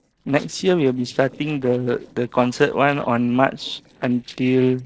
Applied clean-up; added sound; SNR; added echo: neural separator model SepFormer DNS4.